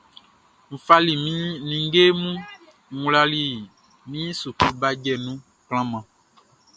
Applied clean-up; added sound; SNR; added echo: none; none; none; none.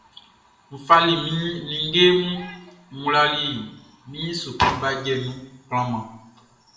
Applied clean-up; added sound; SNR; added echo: none; none; none; reverberation time 0.7 s.